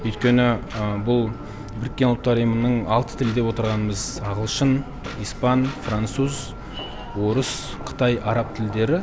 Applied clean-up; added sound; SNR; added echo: none; none; none; none.